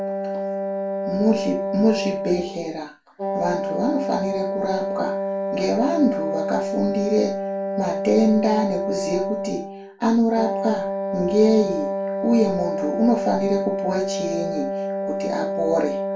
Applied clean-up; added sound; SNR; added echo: none; Wind instrument, woodwind instrument; 2 dB; reverberation time 0.3 s.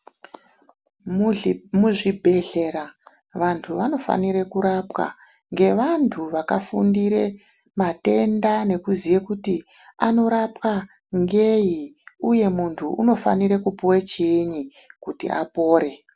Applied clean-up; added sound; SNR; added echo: none; none; none; none.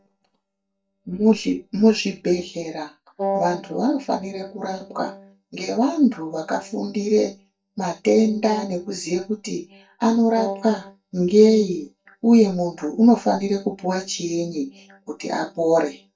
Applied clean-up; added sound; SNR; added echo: neural mask model DeepFilterNet 3.